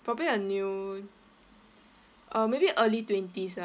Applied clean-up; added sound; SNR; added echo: none; none; none; none.